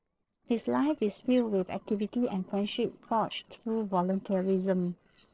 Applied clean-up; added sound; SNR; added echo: neural separator model SepFormer DNS4.